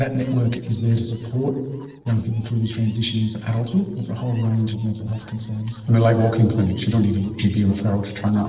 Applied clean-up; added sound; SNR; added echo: neural separator model SepFormer DNS4.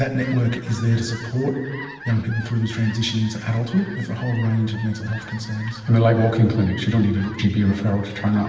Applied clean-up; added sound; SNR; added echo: none; Fowl; 18 dB; reverberation time 1.2 s.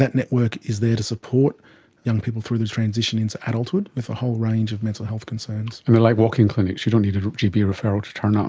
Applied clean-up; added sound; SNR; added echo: none; none; none; none.